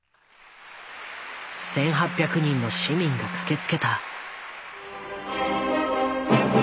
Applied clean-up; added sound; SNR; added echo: none; Wind instrument, woodwind instrument; 13 dB; none.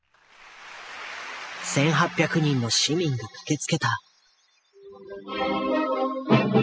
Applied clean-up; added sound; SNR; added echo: classical method spectral subtraction.